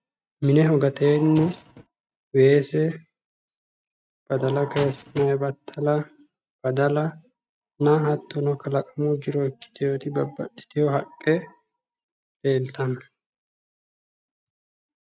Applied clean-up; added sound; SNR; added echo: neural mask model RNNoise.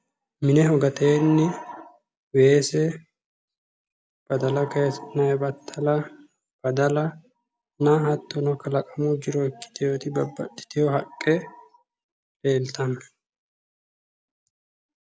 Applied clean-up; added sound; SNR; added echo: none; none; none; none.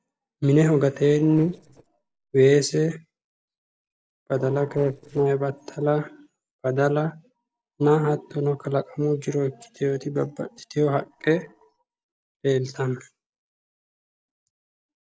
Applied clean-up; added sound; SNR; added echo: neural separator model SepFormer DNS4.